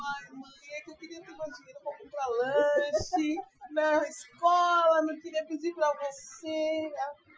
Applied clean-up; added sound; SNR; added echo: classical method Wiener filter.